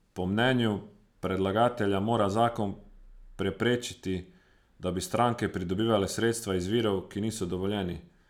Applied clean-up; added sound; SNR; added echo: none; none; none; none.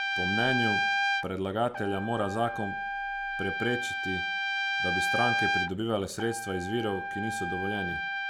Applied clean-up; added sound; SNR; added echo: none; Trumpet; -1 dB; none.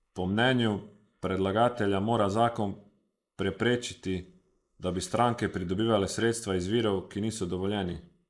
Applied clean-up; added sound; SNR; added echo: neural mask model Resemble Enhance denoiser.